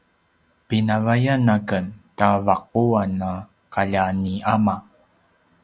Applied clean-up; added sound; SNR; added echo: none; none; none; none.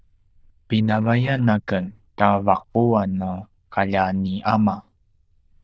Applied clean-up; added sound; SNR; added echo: neural diffusion model UNIVERSE++.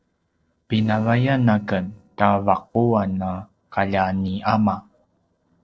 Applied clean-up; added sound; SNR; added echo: neural separator model SepFormer DNS4.